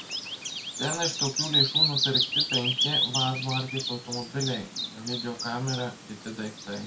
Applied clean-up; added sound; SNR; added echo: none; Bird vocalization, bird call, bird song; -3 dB; reverberation time 0.2 s.